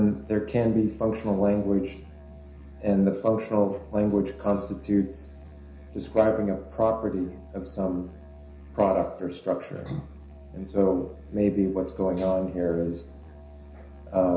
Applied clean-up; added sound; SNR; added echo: none; Musical instrument; 18 dB; reverberation time 0.5 s.